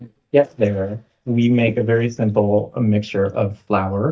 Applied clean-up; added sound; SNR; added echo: neural mask model DeepFilterNet 3.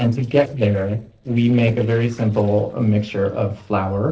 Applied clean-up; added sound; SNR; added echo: neural separator model SepFormer DNS4.